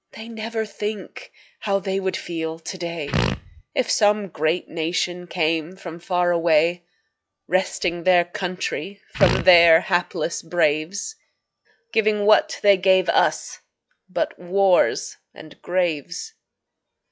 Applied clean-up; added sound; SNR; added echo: classical method log-MMSE.